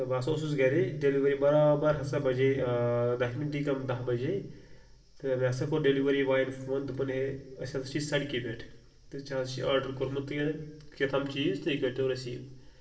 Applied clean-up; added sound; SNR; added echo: none; none; none; reverberation time 0.6 s.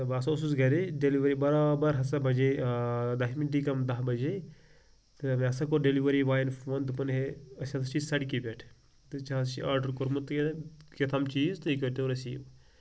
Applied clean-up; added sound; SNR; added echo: none; none; none; none.